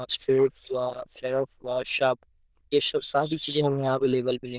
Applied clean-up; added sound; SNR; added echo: neural diffusion model UNIVERSE++.